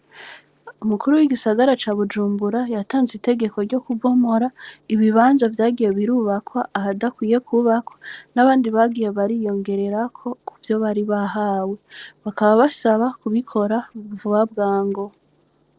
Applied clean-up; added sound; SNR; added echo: neural separator model SepFormer DNS4.